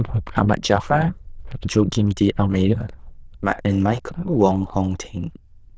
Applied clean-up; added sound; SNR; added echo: neural diffusion model UNIVERSE++.